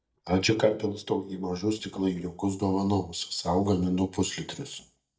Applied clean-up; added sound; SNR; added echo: neural mask model DeepFilterNet 3.